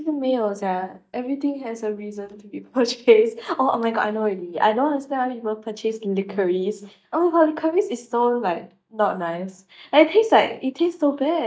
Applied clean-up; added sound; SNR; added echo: neural mask model DeepFilterNet 3.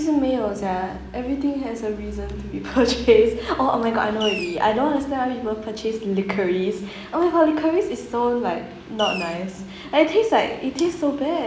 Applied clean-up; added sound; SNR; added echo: none; Fireworks; 8 dB; none.